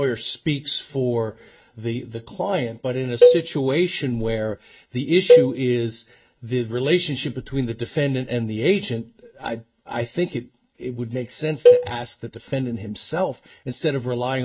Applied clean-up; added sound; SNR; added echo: neural mask model RNNoise.